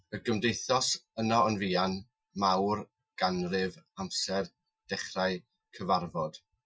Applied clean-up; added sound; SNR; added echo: classical method Wiener filter.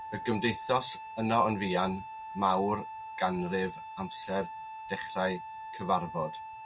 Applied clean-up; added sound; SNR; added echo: none; Wind instrument, woodwind instrument; 10 dB; none.